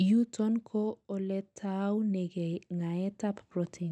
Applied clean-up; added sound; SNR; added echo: none; none; none; none.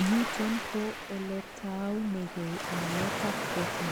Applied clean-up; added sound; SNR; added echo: none; Waves, surf; 3 dB; none.